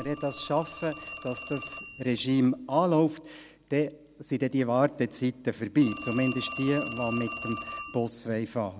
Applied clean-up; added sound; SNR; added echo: none; Telephone; 14 dB; none.